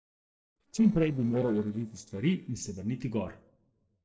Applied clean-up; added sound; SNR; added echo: neural separator model SepFormer DNS4.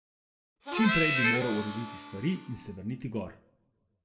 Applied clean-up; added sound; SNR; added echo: none; Harmonica; 0 dB; reverberation time 0.5 s.